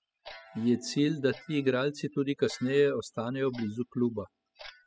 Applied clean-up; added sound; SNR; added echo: classical method spectral subtraction.